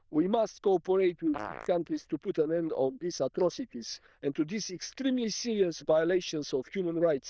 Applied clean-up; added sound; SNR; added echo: neural diffusion model UNIVERSE++.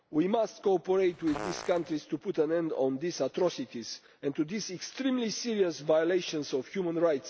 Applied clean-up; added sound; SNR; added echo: none; Fart; 11 dB; none.